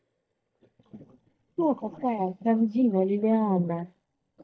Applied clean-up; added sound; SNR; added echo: neural mask model DeepFilterNet 3.